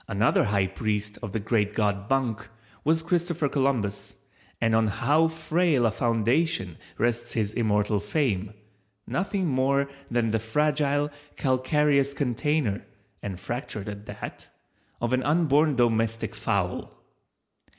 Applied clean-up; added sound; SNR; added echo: none; none; none; none.